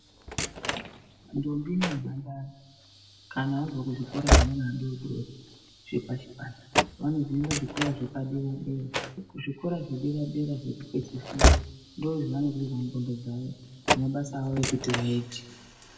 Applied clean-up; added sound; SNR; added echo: none; Slam / Train; -1 dB; reverberation time 1.1 s.